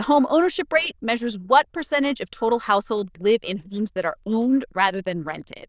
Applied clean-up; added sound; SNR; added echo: neural diffusion model UNIVERSE++.